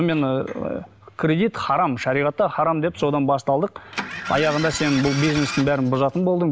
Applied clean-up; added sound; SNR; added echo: none; Engine starting; 9 dB; none.